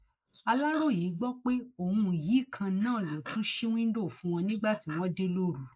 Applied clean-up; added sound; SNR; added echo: neural mask model Resemble Enhance denoiser.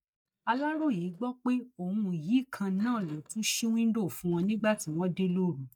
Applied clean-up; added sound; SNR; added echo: neural mask model DeepFilterNet 3.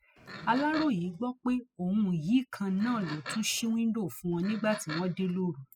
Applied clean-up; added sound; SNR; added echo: classical method spectral subtraction.